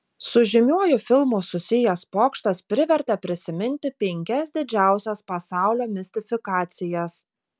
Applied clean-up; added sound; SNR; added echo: none; none; none; none.